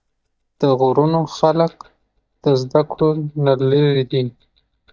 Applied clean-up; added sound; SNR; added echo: neural mask model DeepFilterNet 3.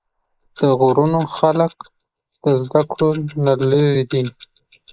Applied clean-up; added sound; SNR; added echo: neural mask model Resemble Enhance denoiser.